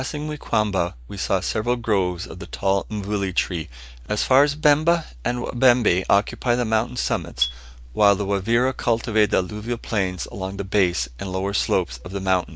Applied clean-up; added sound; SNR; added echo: neural mask model DeepFilterNet 3.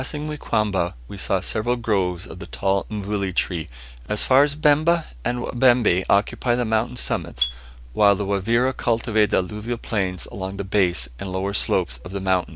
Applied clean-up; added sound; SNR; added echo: none; Marimba, xylophone; 11 dB; none.